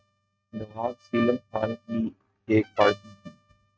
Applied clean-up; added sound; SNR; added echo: neural mask model RNNoise.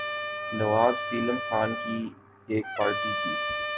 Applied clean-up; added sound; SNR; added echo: none; Trumpet; 3 dB; none.